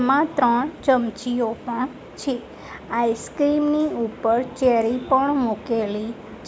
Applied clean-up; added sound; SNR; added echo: none; none; none; none.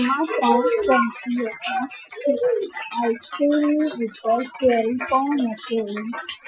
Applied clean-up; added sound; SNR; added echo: classical method Wiener filter.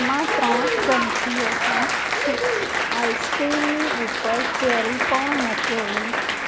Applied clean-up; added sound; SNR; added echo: none; Applause; -3 dB; none.